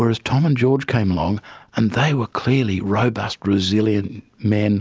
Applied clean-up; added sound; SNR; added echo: none; none; none; none.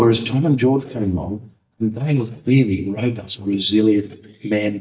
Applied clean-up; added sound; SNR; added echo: neural mask model DeepFilterNet 3.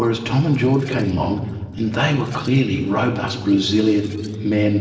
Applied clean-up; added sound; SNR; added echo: neural separator model SepFormer DNS4.